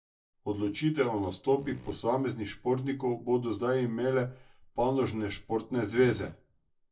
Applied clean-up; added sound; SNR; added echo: neural separator model SepFormer DNS4.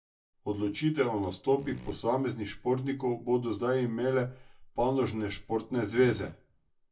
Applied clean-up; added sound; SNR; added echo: none; Fart; 16 dB; reverberation time 0.2 s.